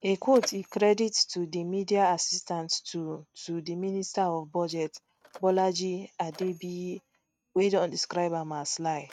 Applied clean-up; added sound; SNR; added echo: neural mask model RNNoise.